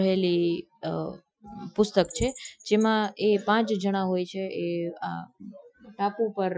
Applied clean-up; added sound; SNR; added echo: classical method Wiener filter.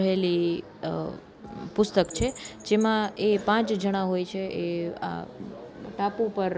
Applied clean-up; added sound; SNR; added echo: none; Bird vocalization, bird call, bird song; 20 dB; none.